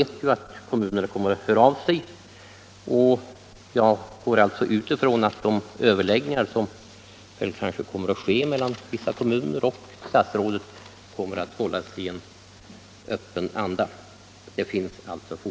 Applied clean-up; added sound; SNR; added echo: none; none; none; none.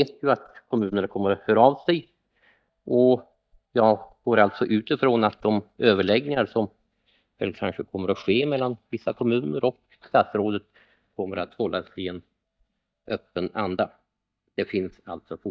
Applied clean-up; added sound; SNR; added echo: neural mask model DeepFilterNet 3.